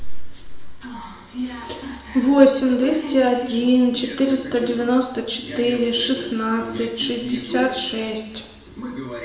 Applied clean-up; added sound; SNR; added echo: none; none; none; reverberation time 1.0 s.